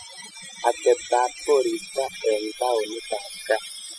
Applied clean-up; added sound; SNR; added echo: classical method spectral subtraction.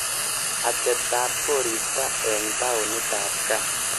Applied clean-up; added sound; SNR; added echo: none; Frying (food); -3 dB; none.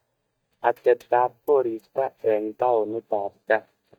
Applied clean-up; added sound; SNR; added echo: neural mask model DeepFilterNet 3.